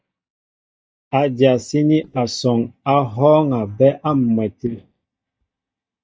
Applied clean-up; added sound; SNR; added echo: neural mask model DeepFilterNet 3.